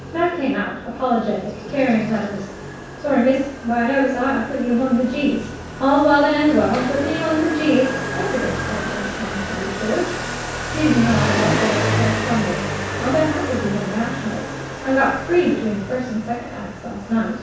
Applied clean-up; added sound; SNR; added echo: none; Motorcycle; 6 dB; reverberation time 0.7 s.